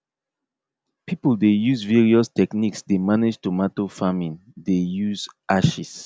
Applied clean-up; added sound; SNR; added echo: none; none; none; none.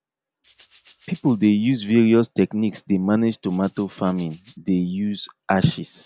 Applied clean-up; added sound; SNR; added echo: none; Rattle (instrument); 17 dB; none.